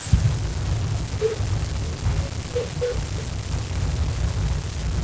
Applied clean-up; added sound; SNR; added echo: none; none; none; none.